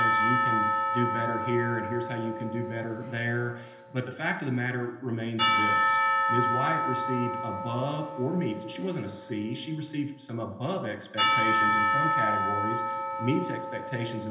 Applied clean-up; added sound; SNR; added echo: none; Church bell / Percussion; -3 dB; reverberation time 0.8 s.